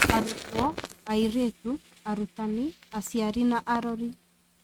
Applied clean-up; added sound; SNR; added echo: neural mask model RNNoise.